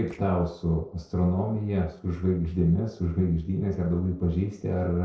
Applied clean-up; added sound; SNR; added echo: neural separator model SepFormer DNS4.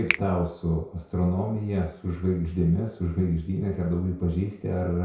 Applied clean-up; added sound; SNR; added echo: none; Finger snapping; 10 dB; reverberation time 0.5 s.